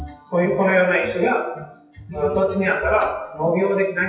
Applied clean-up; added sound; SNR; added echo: classical method WPE with log-MMSE.